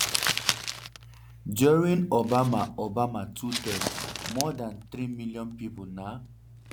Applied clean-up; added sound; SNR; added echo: none; Crumpling, crinkling; 6 dB; none.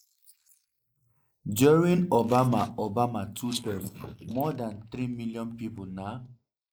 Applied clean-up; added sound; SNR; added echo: neural mask model Resemble Enhance denoiser.